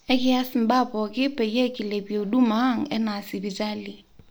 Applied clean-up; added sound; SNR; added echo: none; none; none; none.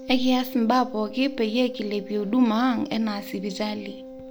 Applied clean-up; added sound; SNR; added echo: none; Organ; 16 dB; none.